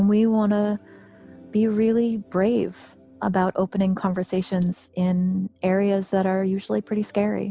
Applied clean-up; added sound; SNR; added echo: none; none; none; none.